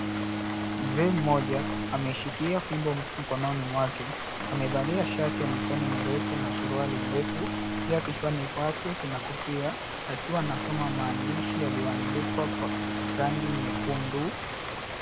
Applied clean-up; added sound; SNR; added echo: none; Rain + Bowed string instrument; 0 dB; none.